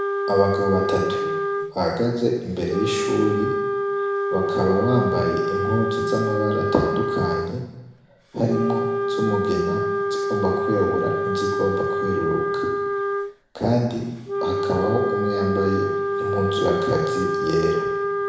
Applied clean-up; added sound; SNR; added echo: none; Wind instrument, woodwind instrument; 0 dB; reverberation time 1.0 s.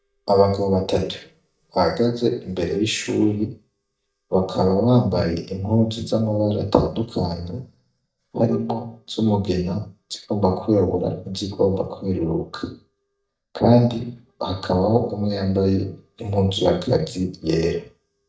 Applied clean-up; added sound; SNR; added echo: neural mask model DeepFilterNet 3.